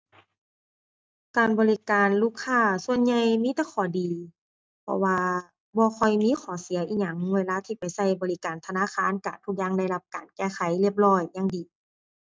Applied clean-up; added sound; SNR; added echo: none; none; none; none.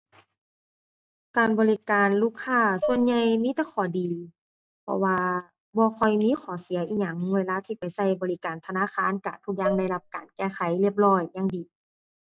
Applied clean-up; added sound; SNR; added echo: none; Dishes, pots, and pans; 7 dB; none.